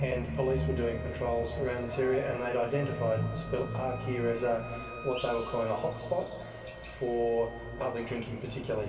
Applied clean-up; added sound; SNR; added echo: none; Wind instrument, woodwind instrument; 16 dB; reverberation time 2.6 s.